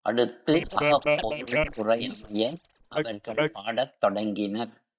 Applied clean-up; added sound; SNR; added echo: neural mask model DeepFilterNet 3.